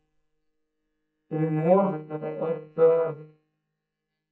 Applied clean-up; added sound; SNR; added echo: neural mask model DeepFilterNet 3.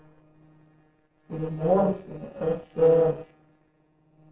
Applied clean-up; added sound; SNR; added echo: neural separator model SepFormer DNS4.